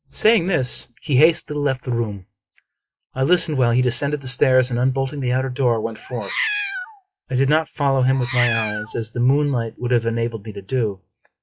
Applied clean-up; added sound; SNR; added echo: classical method log-MMSE.